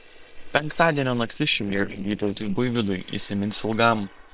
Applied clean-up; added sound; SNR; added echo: neural separator model SepFormer WHAM!.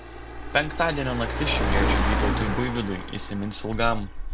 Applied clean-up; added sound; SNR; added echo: none; Car; -1 dB; none.